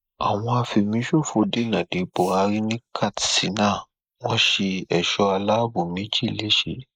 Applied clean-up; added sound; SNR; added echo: neural mask model Resemble Enhance denoiser.